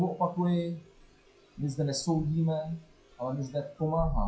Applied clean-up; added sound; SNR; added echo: classical method WPE with log-MMSE.